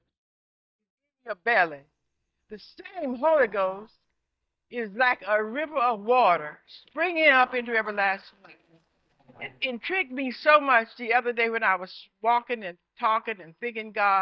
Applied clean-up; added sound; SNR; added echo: neural mask model DeepFilterNet 3.